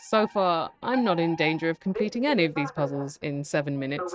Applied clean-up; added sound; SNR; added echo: neural mask model RNNoise.